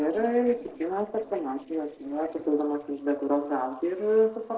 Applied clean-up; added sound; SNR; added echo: neural separator model SepFormer DNS4.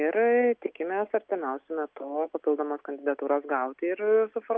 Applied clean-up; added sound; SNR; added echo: none; none; none; none.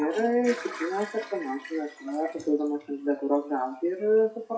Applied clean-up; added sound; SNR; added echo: classical method WPE with log-MMSE.